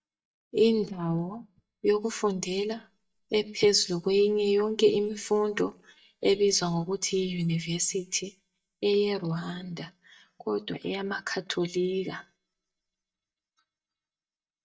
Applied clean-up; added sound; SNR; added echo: neural mask model DeepFilterNet 3.